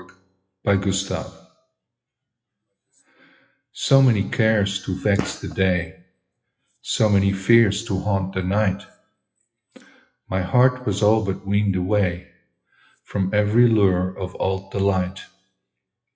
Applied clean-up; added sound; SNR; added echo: classical method WPE with log-MMSE.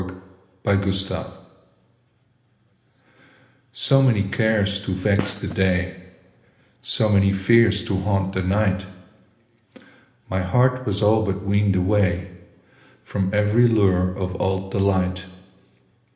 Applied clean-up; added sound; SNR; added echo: none; Gunshot, gunfire; 14 dB; reverberation time 1.1 s.